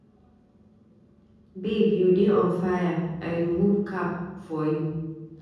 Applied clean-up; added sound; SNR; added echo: none; none; none; reverberation time 1.3 s.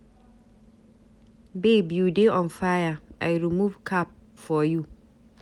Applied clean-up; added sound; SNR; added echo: none; none; none; none.